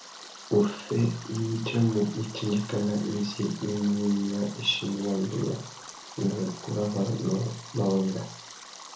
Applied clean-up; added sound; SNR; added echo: none; Stream; 16 dB; reverberation time 0.7 s.